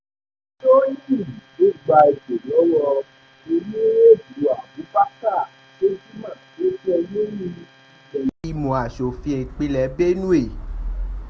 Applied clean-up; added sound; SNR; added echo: none; none; none; none.